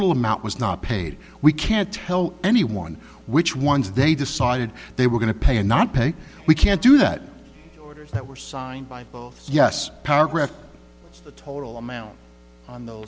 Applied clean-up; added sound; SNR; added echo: none; none; none; none.